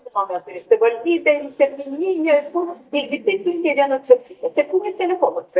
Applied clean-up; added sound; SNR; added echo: neural mask model DeepFilterNet 3.